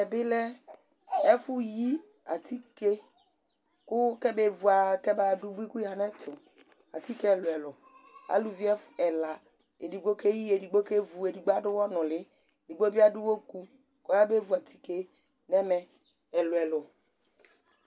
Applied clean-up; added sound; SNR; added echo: none; none; none; none.